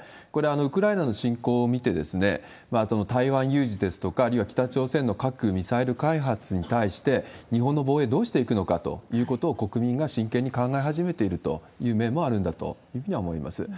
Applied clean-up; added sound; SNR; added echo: none; none; none; none.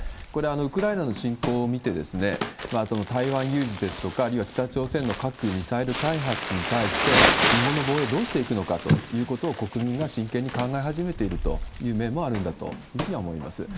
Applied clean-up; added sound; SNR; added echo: none; Crumpling, crinkling; 3 dB; none.